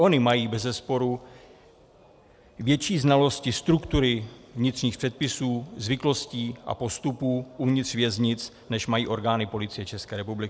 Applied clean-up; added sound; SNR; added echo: none; none; none; none.